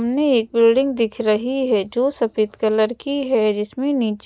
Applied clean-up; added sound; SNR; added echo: none; none; none; none.